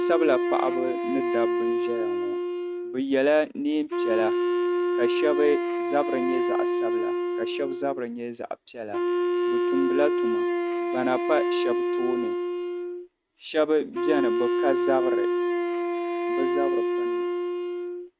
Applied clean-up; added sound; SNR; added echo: neural mask model RNNoise.